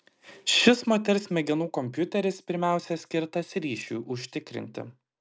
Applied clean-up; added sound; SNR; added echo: none; none; none; none.